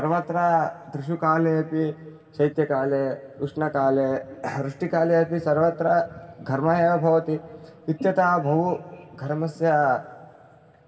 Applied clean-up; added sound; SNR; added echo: none; none; none; reverberation time 2.8 s.